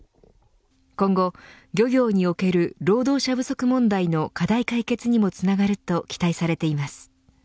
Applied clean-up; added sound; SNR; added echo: none; none; none; none.